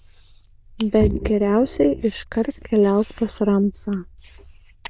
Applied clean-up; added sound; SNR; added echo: neural diffusion model UNIVERSE++.